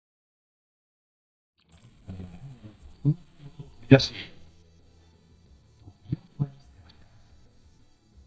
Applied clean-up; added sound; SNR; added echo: neural mask model DeepFilterNet 3.